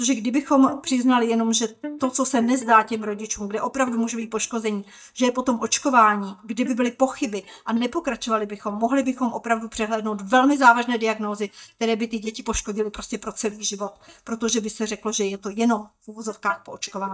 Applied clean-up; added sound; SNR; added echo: neural mask model DeepFilterNet 3.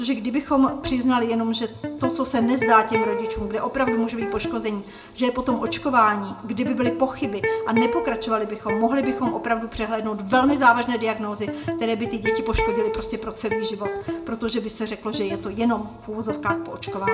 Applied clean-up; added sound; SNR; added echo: none; Electric guitar; 6 dB; reverberation time 0.3 s.